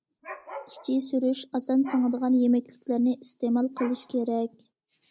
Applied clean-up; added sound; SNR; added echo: none; Dog; 20 dB; none.